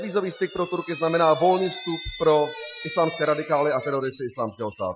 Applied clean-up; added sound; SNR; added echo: classical method Wiener filter.